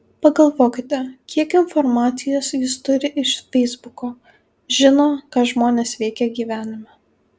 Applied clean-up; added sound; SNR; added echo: none; none; none; none.